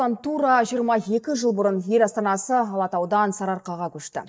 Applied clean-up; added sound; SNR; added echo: neural mask model DeepFilterNet 3.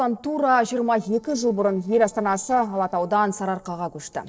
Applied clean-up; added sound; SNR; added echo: neural separator model SepFormer DNS4.